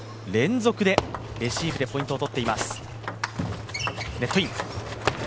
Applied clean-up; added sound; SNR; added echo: none; Organ + Cutlery, silverware; 11 dB; none.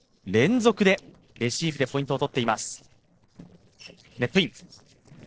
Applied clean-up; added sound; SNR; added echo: neural separator model SepFormer DNS4.